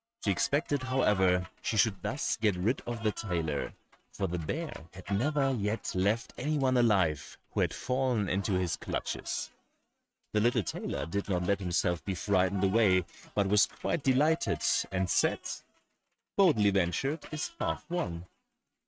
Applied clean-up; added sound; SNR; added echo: neural mask model RNNoise.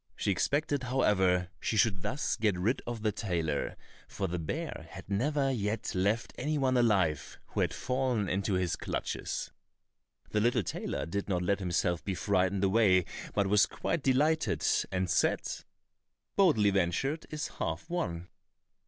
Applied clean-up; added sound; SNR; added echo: none; none; none; none.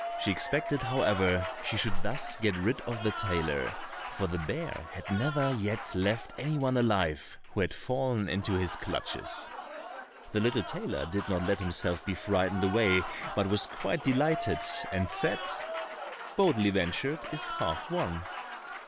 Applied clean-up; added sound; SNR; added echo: none; Applause; 9 dB; none.